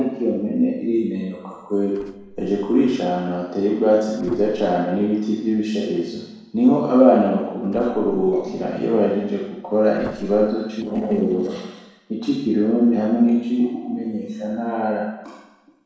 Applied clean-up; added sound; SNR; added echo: neural separator model SepFormer DNS4.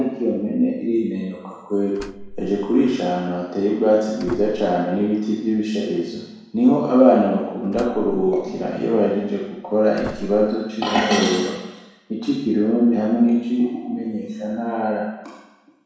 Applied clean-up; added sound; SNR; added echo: none; Slam; 18 dB; reverberation time 1.1 s.